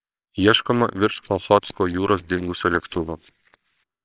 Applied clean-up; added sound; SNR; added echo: neural separator model SepFormer WHAMR!.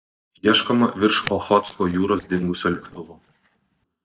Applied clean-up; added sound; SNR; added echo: neural mask model DeepFilterNet 3.